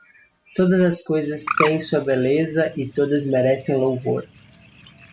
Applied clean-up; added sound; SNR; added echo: none; Bird; 11 dB; none.